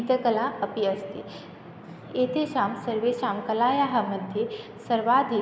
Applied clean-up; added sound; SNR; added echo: none; none; none; none.